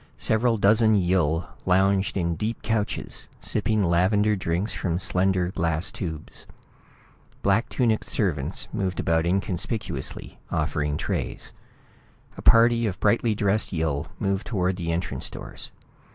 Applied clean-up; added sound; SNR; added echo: none; none; none; none.